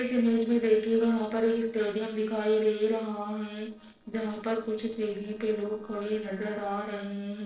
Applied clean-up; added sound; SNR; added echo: neural separator model SepFormer DNS4.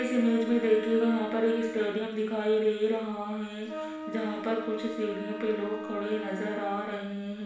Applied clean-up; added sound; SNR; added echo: none; Wind instrument, woodwind instrument; 11 dB; reverberation time 0.7 s.